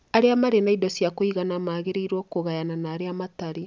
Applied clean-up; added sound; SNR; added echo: none; none; none; none.